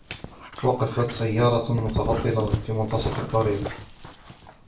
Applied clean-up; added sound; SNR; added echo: none; Dog; 8 dB; reverberation time 0.3 s.